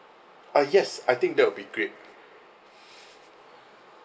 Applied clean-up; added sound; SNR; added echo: none; none; none; none.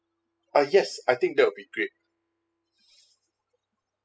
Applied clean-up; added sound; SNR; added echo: classical method spectral subtraction.